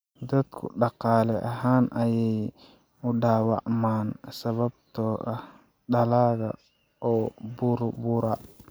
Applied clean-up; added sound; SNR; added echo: none; none; none; none.